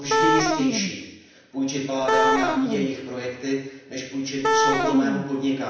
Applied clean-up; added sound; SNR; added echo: none; Wind instrument, woodwind instrument; -4 dB; reverberation time 0.9 s.